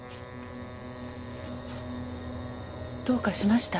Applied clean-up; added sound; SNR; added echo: none; Wind instrument, woodwind instrument; 16 dB; none.